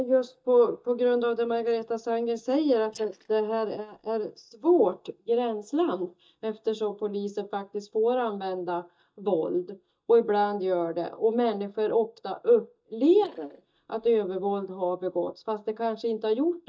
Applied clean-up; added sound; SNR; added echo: neural mask model DeepFilterNet 3.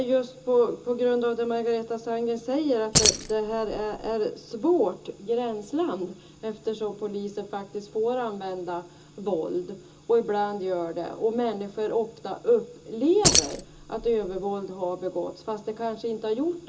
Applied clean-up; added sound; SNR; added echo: none; Keys jangling; -1 dB; reverberation time 0.2 s.